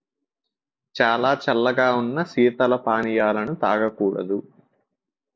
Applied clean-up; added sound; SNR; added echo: none; none; none; none.